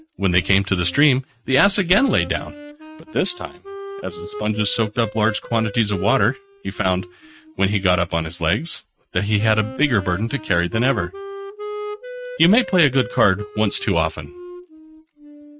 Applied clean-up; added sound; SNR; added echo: neural mask model RNNoise.